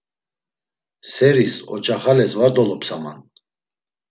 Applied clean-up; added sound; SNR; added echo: none; none; none; none.